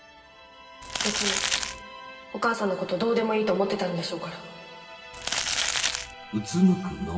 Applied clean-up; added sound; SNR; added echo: none; Crumpling, crinkling; -1 dB; reverberation time 2.0 s.